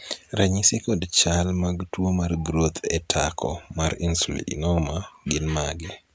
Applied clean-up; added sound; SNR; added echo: none; none; none; none.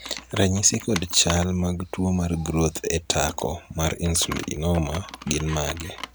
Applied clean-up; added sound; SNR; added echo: none; Computer keyboard; 15 dB; none.